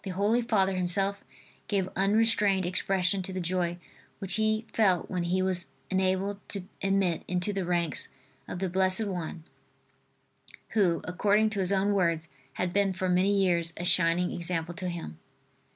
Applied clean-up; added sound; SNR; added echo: none; none; none; none.